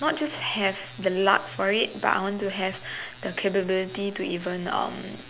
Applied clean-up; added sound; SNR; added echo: none; none; none; none.